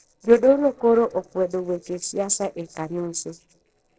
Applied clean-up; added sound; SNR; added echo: neural separator model SepFormer DNS4.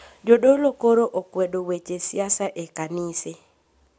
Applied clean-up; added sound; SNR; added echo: none; none; none; none.